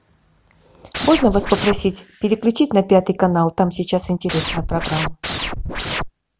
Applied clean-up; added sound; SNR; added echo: none; Scratching (performance technique); 5 dB; none.